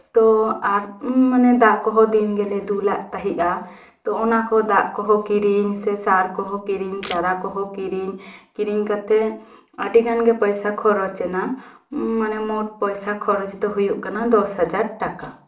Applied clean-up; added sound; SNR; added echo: none; Camera; 18 dB; reverberation time 0.4 s.